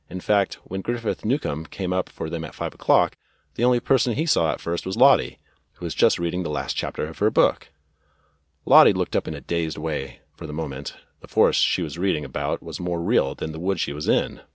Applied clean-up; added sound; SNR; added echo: none; none; none; none.